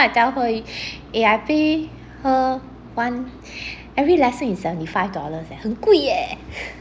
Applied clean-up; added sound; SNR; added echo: none; none; none; none.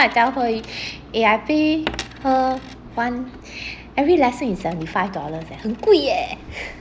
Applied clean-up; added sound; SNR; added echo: none; Coin (dropping); 19 dB; none.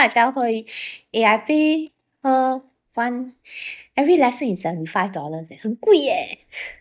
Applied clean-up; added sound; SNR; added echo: neural mask model DeepFilterNet 3.